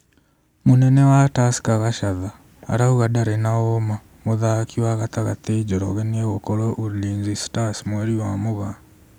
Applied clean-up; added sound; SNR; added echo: none; none; none; none.